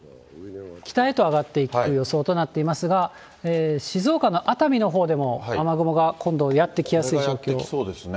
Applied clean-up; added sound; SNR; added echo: none; none; none; none.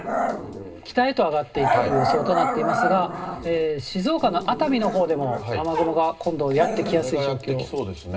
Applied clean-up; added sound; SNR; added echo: none; Growling; 4 dB; reverberation time 0.2 s.